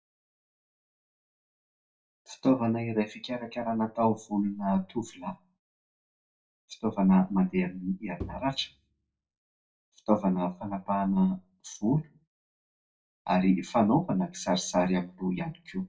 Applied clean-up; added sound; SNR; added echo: none; Bowed string instrument; 14 dB; reverberation time 0.2 s.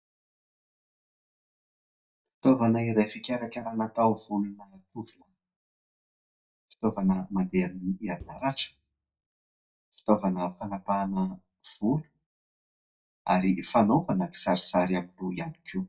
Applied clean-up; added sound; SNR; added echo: neural mask model DeepFilterNet 3.